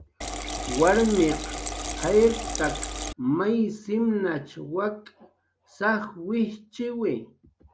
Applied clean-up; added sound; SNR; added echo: none; Liquid; 6 dB; none.